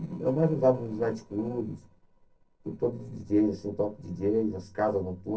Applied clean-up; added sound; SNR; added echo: neural separator model SepFormer DNS4.